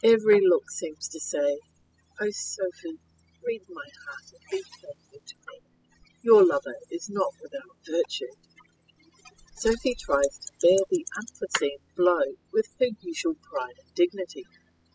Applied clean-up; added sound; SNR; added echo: classical method spectral subtraction.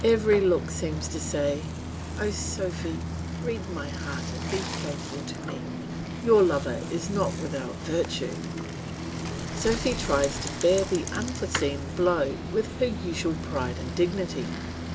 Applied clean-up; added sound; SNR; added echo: none; Bicycle; 5 dB; none.